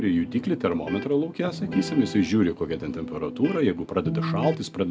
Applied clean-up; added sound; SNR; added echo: none; Electric guitar; 9 dB; none.